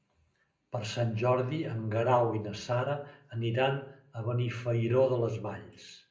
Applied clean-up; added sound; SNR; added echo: none; none; none; reverberation time 0.5 s.